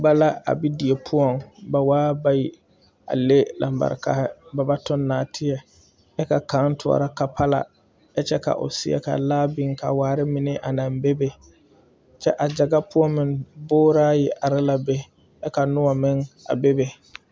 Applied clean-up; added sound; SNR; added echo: none; none; none; none.